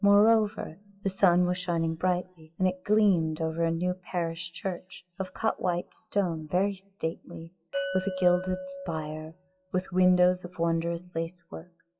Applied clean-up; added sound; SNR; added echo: classical method WPE with log-MMSE.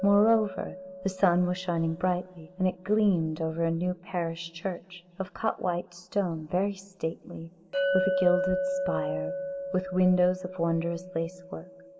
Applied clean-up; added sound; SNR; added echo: none; Chink, clink; 7 dB; reverberation time 1.6 s.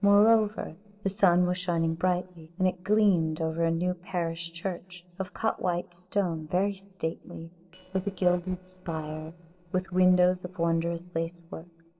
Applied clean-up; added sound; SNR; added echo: neural separator model SepFormer DNS4.